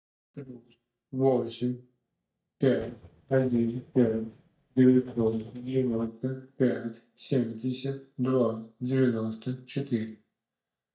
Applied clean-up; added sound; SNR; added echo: neural mask model DeepFilterNet 3.